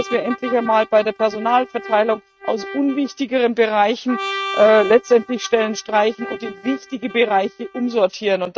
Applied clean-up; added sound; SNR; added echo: neural mask model RNNoise.